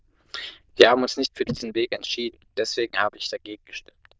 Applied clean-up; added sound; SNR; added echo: neural diffusion model UNIVERSE++.